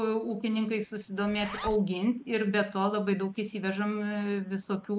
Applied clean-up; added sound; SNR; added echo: none; Zipper (clothing); 16 dB; none.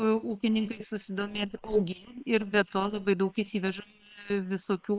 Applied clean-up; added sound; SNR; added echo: neural separator model SepFormer WHAM!.